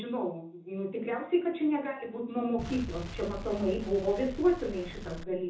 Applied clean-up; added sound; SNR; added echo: none; Explosion; 10 dB; reverberation time 0.5 s.